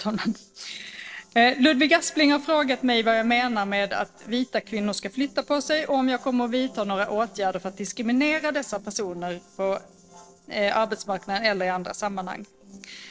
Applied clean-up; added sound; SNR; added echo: neural separator model SepFormer DNS4.